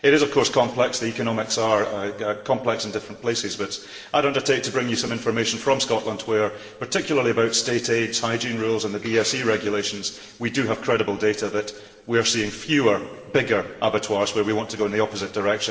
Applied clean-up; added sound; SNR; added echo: none; none; none; reverberation time 1.7 s.